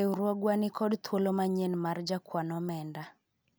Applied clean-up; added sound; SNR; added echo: none; none; none; none.